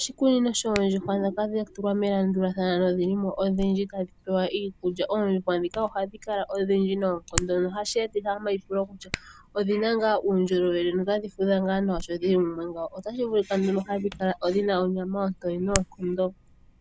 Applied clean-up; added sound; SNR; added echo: none; Hands; 15 dB; none.